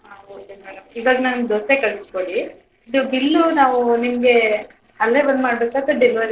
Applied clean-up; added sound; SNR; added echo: neural separator model SepFormer DNS4.